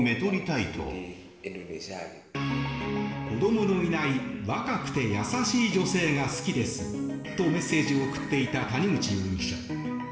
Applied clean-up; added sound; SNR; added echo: none; none; none; reverberation time 1.2 s.